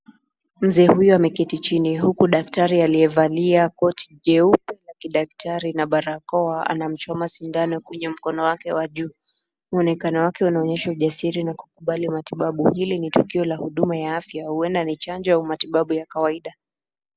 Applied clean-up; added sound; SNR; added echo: none; none; none; none.